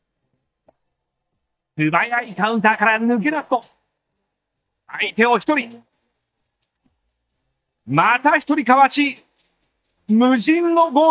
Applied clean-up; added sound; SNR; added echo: neural mask model DeepFilterNet 3.